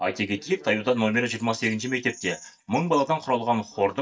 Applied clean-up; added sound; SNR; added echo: neural mask model DeepFilterNet 3.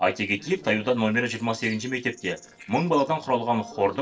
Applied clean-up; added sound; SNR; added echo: neural separator model SepFormer DNS4.